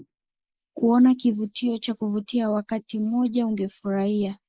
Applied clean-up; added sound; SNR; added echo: neural mask model Resemble Enhance denoiser.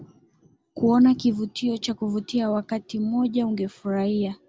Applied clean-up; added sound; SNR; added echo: none; none; none; none.